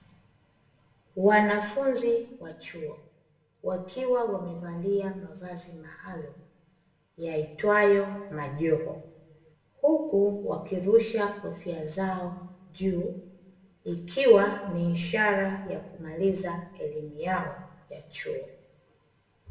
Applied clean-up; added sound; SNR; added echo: none; none; none; reverberation time 0.7 s.